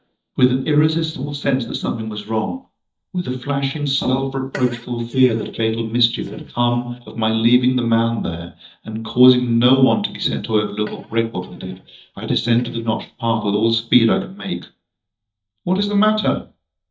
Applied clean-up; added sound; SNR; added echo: neural mask model DeepFilterNet 3.